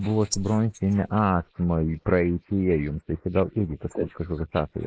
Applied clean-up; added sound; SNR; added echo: neural mask model Resemble Enhance denoiser.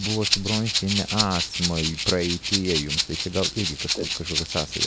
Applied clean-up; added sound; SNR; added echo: none; Rattle (instrument); 0 dB; none.